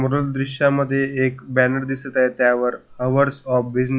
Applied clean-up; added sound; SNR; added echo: classical method log-MMSE.